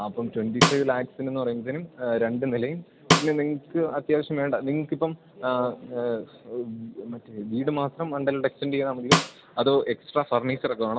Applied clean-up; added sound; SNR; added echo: none; Snare drum; -2 dB; none.